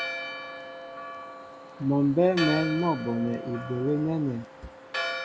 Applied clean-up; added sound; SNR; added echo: none; Church bell; 8 dB; none.